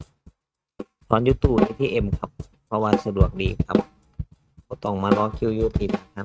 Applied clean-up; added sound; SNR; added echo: neural mask model RNNoise.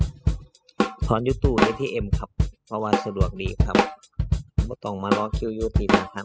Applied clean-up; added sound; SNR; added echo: classical method spectral subtraction.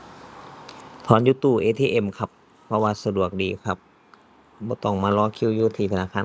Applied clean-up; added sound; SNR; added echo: none; none; none; none.